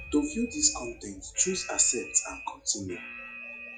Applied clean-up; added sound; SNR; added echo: classical method log-MMSE.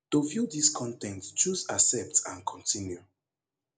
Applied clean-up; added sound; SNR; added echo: none; none; none; none.